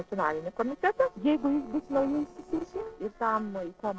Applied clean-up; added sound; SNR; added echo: neural separator model SepFormer DNS4.